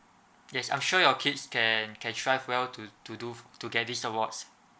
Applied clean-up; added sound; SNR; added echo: none; none; none; none.